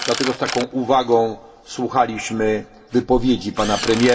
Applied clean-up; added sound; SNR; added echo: none; Drill; 12 dB; reverberation time 0.2 s.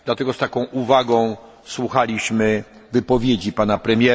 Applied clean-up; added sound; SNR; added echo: none; none; none; none.